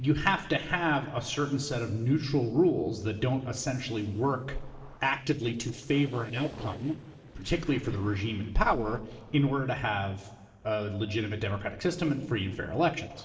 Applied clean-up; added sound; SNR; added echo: neural separator model SepFormer DNS4.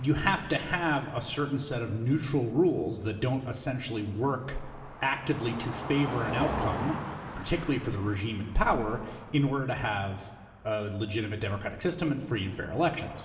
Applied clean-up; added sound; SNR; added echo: none; Car passing by; 12 dB; reverberation time 1.7 s.